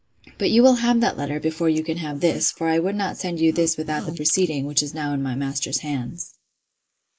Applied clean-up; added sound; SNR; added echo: neural mask model Resemble Enhance denoiser.